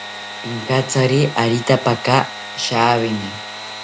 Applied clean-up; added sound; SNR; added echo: none; Sawing / Engine; 12 dB; none.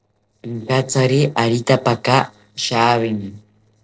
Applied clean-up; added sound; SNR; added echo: neural separator model SepFormer DNS4.